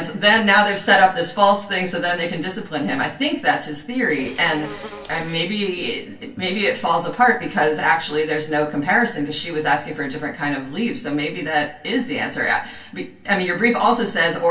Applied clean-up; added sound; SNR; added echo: none; Insect; 16 dB; reverberation time 0.2 s.